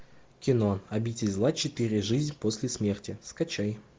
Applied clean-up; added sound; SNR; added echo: none; none; none; none.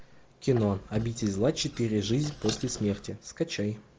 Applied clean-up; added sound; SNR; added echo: none; Squeak; 14 dB; none.